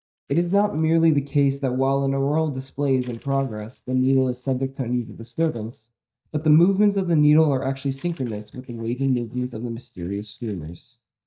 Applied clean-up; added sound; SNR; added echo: neural mask model DeepFilterNet 3.